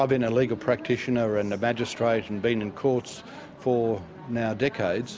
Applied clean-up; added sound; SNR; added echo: none; none; none; none.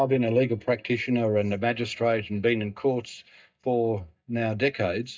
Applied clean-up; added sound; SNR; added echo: neural mask model DeepFilterNet 3.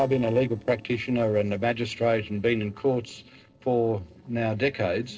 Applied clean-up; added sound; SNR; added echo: neural separator model SepFormer DNS4.